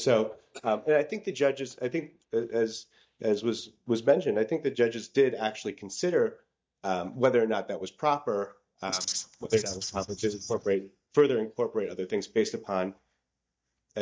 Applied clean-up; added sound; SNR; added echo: neural mask model DeepFilterNet 3.